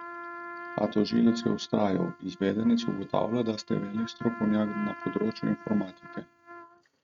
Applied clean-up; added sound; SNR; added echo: neural mask model RNNoise.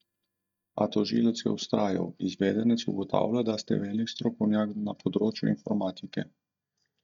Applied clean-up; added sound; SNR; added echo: neural mask model DeepFilterNet 3.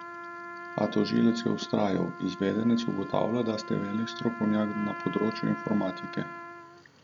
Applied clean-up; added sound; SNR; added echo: none; Trumpet; 11 dB; none.